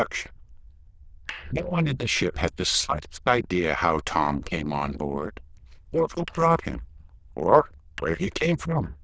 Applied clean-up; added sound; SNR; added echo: neural diffusion model UNIVERSE++.